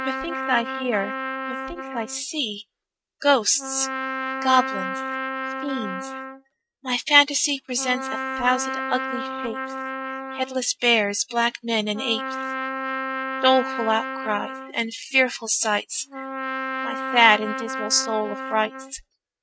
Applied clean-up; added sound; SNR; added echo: neural mask model RNNoise.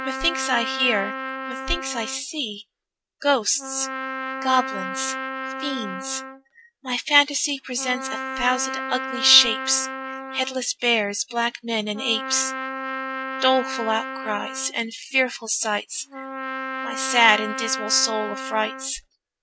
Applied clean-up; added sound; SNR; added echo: none; Trumpet; 7 dB; none.